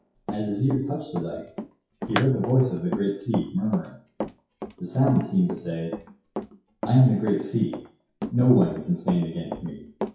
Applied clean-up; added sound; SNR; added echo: classical method WPE with log-MMSE.